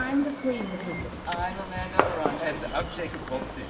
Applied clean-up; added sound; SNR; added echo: none; Fireworks; 3 dB; reverberation time 1.1 s.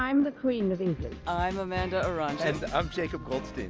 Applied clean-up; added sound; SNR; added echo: none; none; none; none.